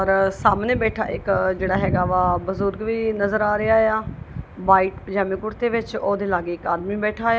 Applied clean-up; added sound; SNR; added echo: none; none; none; none.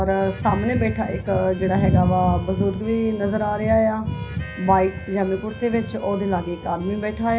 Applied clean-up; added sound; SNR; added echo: none; Harmonica; 20 dB; reverberation time 0.5 s.